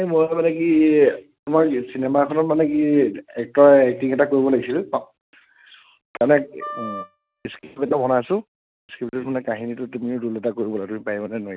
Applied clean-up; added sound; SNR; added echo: neural mask model RNNoise.